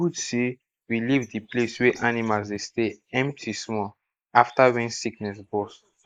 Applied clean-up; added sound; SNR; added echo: neural mask model Resemble Enhance denoiser.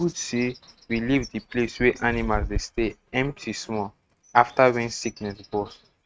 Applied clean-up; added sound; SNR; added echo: neural mask model RNNoise.